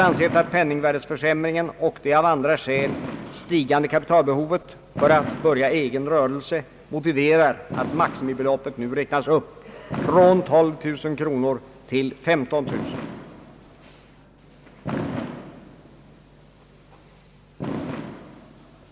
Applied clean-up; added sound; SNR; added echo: none; Fireworks; 12 dB; none.